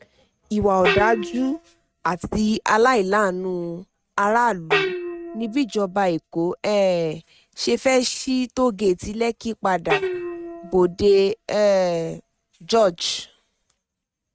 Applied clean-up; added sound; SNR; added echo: neural mask model RNNoise.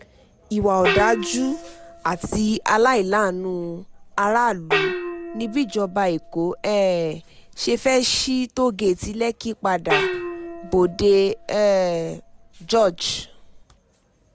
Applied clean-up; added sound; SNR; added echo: none; Gong; 8 dB; none.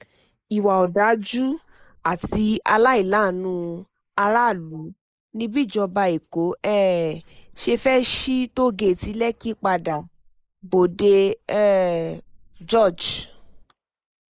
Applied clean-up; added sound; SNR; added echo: neural mask model Resemble Enhance denoiser.